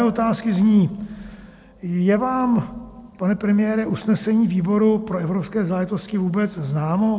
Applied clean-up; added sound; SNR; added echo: none; none; none; none.